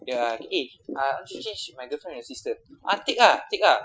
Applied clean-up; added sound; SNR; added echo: classical method Wiener filter.